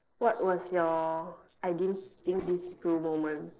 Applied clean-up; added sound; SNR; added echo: neural separator model SepFormer DNS4.